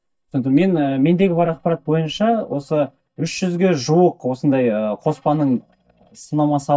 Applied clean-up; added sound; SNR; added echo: neural mask model DeepFilterNet 3.